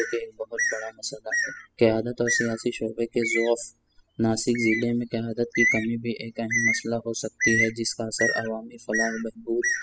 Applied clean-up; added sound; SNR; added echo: classical method spectral subtraction.